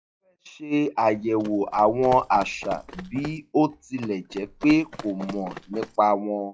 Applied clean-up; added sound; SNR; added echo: classical method log-MMSE.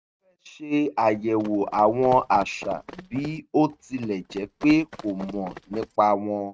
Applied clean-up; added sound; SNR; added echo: neural mask model RNNoise.